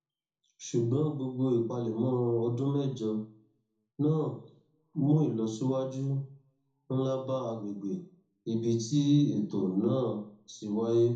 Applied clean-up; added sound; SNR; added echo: none; none; none; reverberation time 0.6 s.